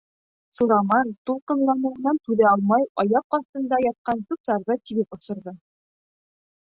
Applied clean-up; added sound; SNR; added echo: none; none; none; none.